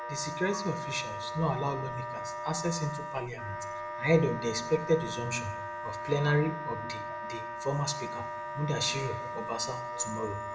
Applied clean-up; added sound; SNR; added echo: none; Wind instrument, woodwind instrument; 5 dB; reverberation time 0.7 s.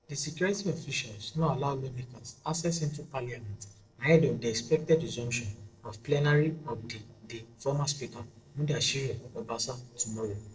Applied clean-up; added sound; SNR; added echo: neural separator model SepFormer DNS4.